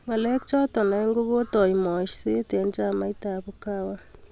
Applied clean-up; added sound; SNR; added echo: none; none; none; none.